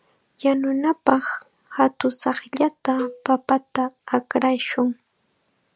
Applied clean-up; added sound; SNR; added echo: none; Cowbell; 16 dB; none.